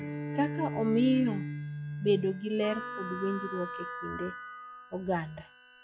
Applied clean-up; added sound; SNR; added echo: classical method log-MMSE.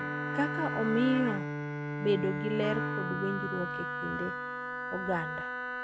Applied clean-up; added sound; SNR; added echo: none; Bowed string instrument + Wind instrument, woodwind instrument; 1 dB; none.